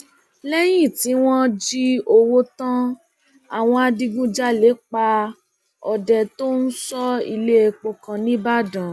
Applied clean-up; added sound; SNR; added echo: none; none; none; none.